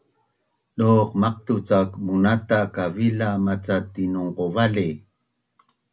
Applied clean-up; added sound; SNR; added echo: none; none; none; none.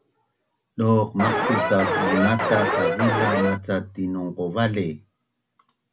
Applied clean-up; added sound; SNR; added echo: none; Alarm; -2 dB; none.